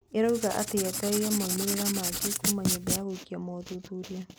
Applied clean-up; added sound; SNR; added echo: none; Writing; 1 dB; none.